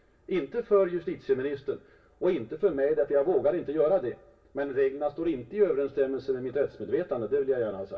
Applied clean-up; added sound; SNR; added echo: none; none; none; reverberation time 0.2 s.